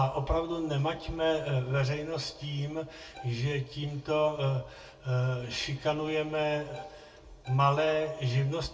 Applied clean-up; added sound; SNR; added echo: none; Bowed string instrument; 19 dB; reverberation time 0.2 s.